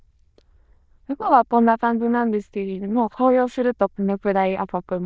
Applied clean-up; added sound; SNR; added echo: neural diffusion model UNIVERSE++.